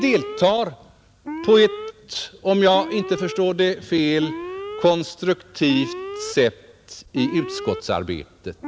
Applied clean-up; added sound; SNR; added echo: none; Alarm; 12 dB; none.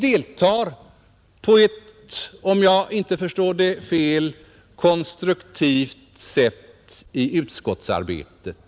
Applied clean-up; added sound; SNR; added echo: none; none; none; none.